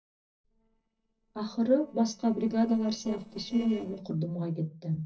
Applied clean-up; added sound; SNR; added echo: neural separator model SepFormer DNS4.